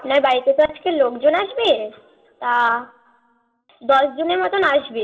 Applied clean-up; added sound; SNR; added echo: none; none; none; reverberation time 0.3 s.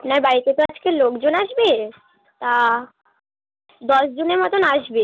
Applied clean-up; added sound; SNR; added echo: none; none; none; none.